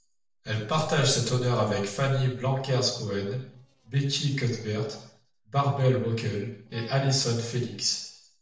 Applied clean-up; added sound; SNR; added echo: neural separator model SepFormer DNS4.